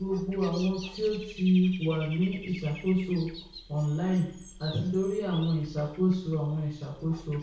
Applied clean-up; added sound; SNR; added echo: none; Bird / Dog; 17 dB; reverberation time 0.6 s.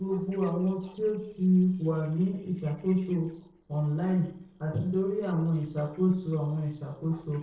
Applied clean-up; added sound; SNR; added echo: neural separator model SepFormer DNS4.